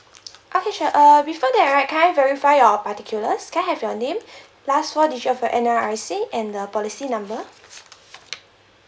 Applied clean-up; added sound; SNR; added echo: none; none; none; none.